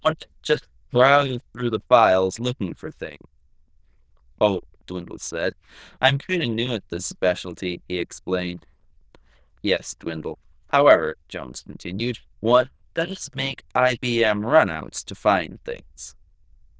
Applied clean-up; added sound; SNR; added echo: neural diffusion model UNIVERSE++.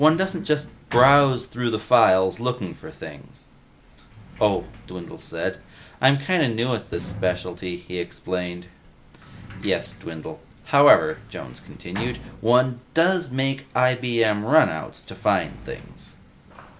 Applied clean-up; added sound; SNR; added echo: none; Sliding door; 19 dB; none.